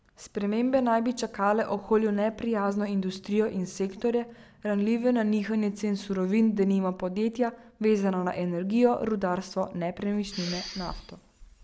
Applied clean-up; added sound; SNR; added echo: none; Respiratory sounds; 14 dB; none.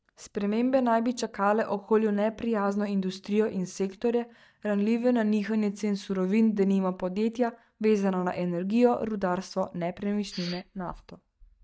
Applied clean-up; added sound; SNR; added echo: neural mask model DeepFilterNet 3.